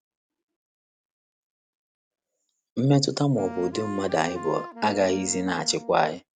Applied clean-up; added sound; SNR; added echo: none; Wind instrument, woodwind instrument; 12 dB; none.